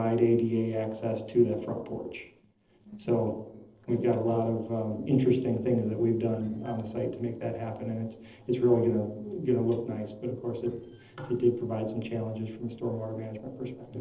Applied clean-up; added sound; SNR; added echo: neural separator model SepFormer DNS4.